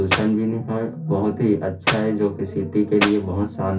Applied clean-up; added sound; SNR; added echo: none; Clapping; 2 dB; reverberation time 0.3 s.